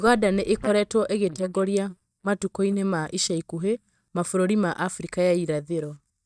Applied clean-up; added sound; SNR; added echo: neural mask model DeepFilterNet 3.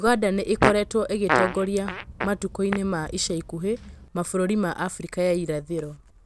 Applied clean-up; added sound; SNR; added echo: none; Fart; 4 dB; none.